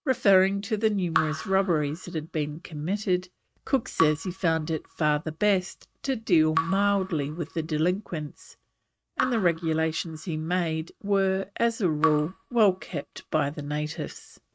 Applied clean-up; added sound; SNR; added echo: neural mask model RNNoise.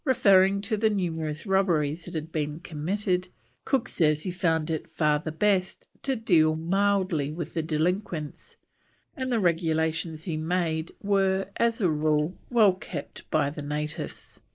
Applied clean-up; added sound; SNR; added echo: neural mask model Resemble Enhance denoiser.